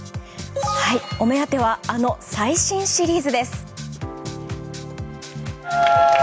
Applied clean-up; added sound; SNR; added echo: none; none; none; none.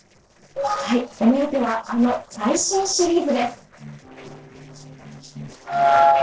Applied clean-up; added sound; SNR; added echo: neural separator model SepFormer DNS4.